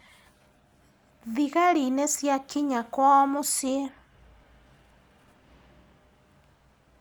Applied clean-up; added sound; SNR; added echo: none; none; none; none.